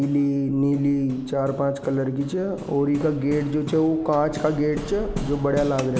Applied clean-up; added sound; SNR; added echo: none; Hammer; 13 dB; none.